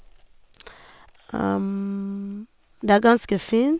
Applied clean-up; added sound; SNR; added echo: none; none; none; none.